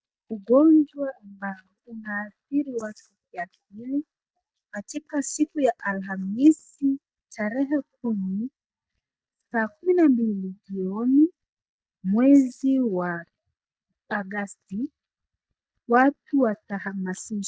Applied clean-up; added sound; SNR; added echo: neural mask model DeepFilterNet 3.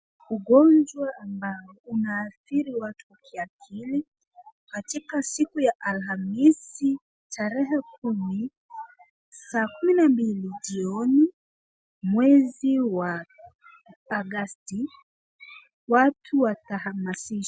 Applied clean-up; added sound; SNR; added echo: none; none; none; none.